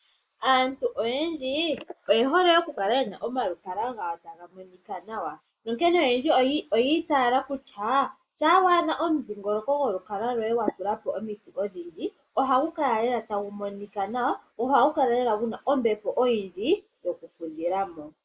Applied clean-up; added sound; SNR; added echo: neural mask model Resemble Enhance denoiser.